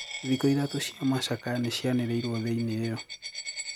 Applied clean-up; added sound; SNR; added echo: none; Coin (dropping); 12 dB; none.